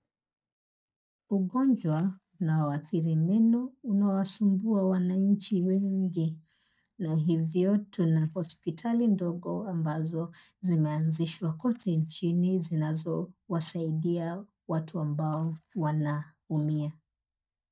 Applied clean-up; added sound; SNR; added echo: neural mask model DeepFilterNet 3.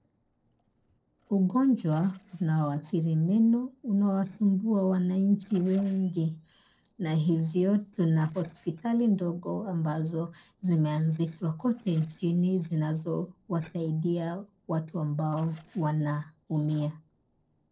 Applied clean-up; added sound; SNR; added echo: neural separator model SepFormer DNS4.